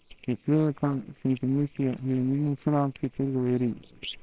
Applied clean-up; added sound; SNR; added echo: neural separator model SepFormer WHAMR!.